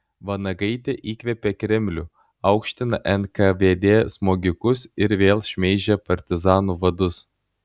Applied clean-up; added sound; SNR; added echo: none; none; none; none.